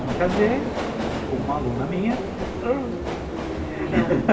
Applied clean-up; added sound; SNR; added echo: none; Subway, metro, underground; 3 dB; reverberation time 2.0 s.